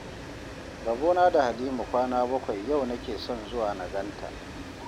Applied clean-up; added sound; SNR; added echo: none; Train; 11 dB; none.